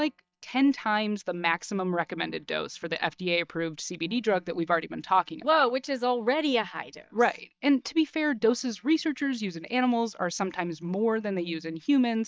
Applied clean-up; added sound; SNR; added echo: neural mask model DeepFilterNet 3.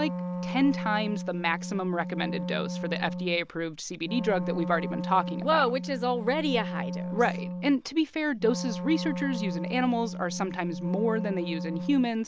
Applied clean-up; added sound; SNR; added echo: none; Wind instrument, woodwind instrument; 5 dB; none.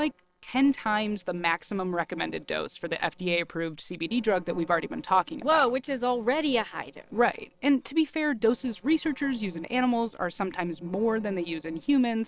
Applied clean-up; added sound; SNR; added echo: neural separator model SepFormer DNS4.